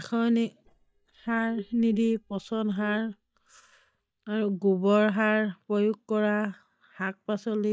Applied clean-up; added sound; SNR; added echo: neural mask model DeepFilterNet 3.